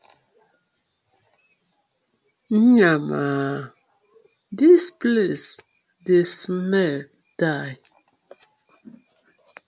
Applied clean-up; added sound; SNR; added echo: none; none; none; none.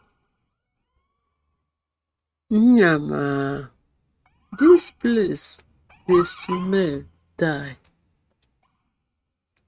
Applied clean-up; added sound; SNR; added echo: neural mask model RNNoise.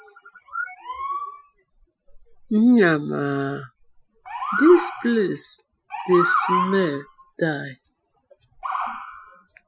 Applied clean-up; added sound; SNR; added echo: classical method Wiener filter.